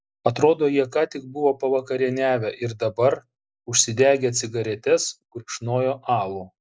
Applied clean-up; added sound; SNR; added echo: none; none; none; none.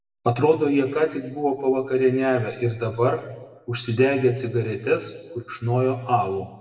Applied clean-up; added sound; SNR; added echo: none; none; none; reverberation time 1.1 s.